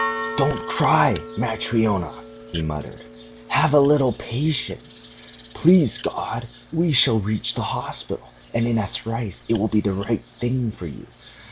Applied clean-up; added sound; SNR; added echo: none; Church bell; 14 dB; none.